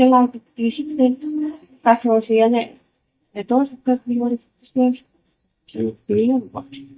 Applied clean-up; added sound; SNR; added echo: neural mask model DeepFilterNet 3.